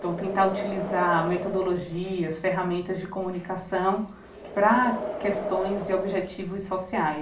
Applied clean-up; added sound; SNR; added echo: none; Wind; 9 dB; reverberation time 0.4 s.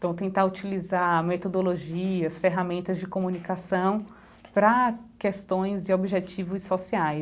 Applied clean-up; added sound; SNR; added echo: none; none; none; none.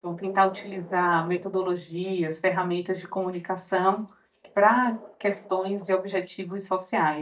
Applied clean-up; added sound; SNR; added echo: neural mask model DeepFilterNet 3.